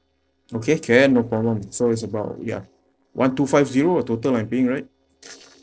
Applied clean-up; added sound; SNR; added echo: neural separator model SepFormer DNS4.